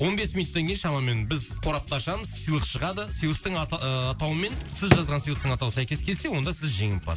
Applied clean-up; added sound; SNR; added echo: none; Drawer open or close; -1 dB; none.